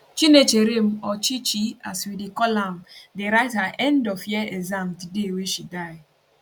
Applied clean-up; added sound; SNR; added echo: none; none; none; none.